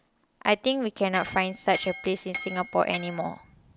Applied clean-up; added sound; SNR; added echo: none; Chink, clink; 8 dB; none.